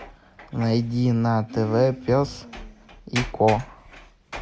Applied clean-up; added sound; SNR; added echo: none; none; none; none.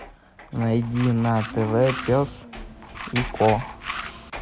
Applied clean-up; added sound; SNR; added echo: none; Tools; 12 dB; none.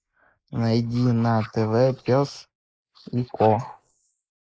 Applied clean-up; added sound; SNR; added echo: neural mask model Resemble Enhance denoiser.